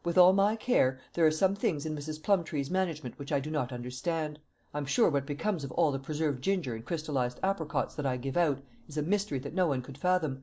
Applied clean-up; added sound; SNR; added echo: none; none; none; none.